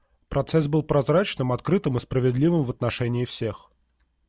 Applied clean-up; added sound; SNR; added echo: none; none; none; none.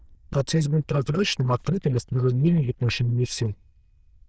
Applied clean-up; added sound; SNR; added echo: neural diffusion model UNIVERSE++.